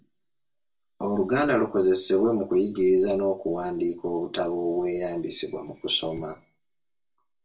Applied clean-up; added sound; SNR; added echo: none; none; none; reverberation time 0.2 s.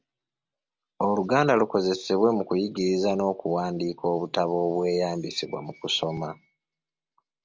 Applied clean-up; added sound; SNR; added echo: none; none; none; none.